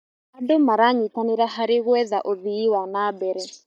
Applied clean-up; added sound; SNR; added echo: neural mask model DeepFilterNet 3.